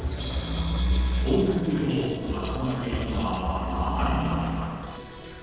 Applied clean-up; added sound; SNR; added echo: neural separator model SepFormer DNS4.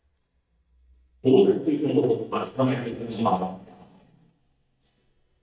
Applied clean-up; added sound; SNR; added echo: neural mask model DeepFilterNet 3.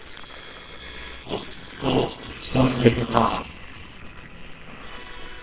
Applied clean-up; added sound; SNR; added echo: neural separator model SepFormer WHAMR!.